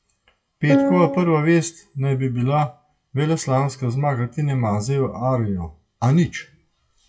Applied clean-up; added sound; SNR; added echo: classical method WPE with log-MMSE.